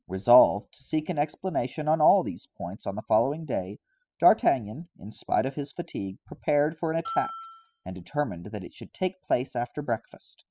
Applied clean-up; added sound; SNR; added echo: classical method spectral subtraction.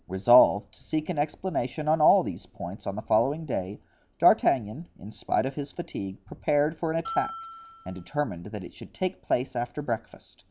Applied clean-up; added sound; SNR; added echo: none; Bell; 12 dB; none.